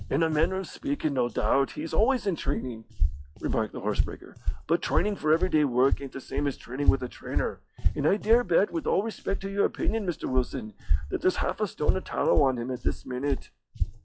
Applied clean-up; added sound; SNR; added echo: classical method log-MMSE.